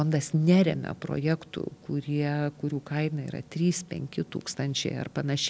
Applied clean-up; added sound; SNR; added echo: none; none; none; none.